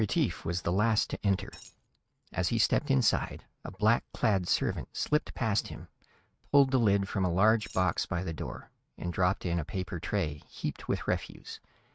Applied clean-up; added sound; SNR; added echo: neural mask model RNNoise.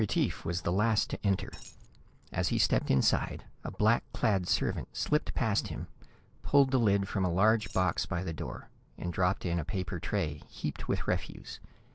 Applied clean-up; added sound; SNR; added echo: neural separator model SepFormer DNS4.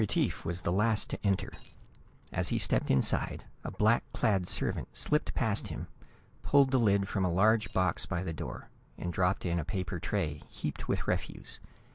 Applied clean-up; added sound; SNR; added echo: none; Coin (dropping); 20 dB; none.